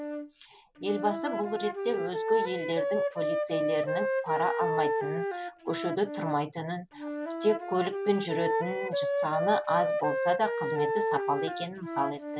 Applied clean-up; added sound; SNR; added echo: none; Wind instrument, woodwind instrument; 0 dB; none.